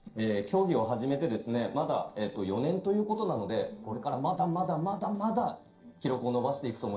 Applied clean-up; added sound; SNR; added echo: neural separator model SepFormer DNS4.